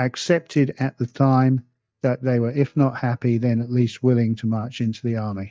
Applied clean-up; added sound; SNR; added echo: neural mask model DeepFilterNet 3.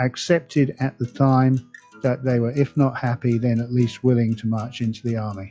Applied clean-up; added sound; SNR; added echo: classical method log-MMSE.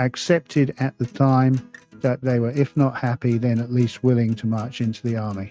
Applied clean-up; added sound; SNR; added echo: neural mask model RNNoise.